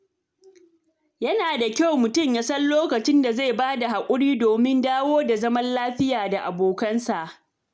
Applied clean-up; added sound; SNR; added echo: none; none; none; none.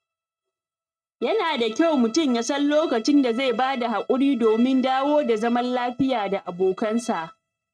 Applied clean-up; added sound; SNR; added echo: neural mask model RNNoise.